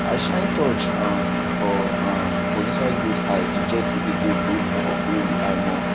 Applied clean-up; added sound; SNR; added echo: none; Engine; -4 dB; none.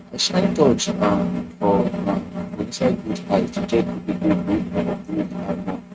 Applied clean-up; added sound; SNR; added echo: neural mask model RNNoise.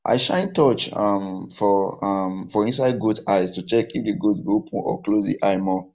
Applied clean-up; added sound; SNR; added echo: none; none; none; none.